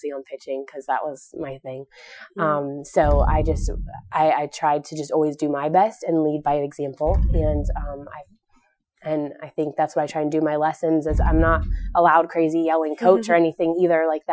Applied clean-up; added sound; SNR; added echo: classical method Wiener filter.